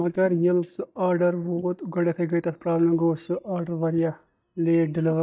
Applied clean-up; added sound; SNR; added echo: neural mask model DeepFilterNet 3.